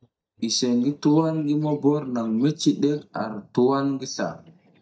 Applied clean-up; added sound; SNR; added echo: neural mask model DeepFilterNet 3.